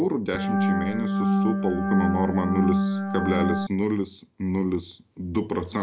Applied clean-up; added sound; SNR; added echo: none; Organ; -3 dB; none.